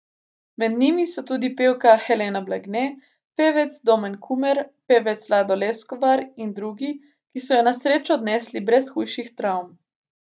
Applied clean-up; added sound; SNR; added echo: none; none; none; none.